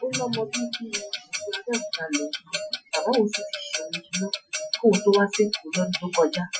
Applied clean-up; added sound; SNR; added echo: classical method Wiener filter.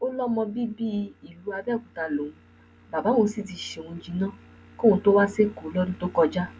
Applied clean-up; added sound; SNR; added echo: none; none; none; none.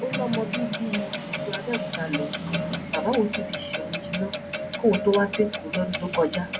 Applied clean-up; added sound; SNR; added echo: none; Clock; 2 dB; none.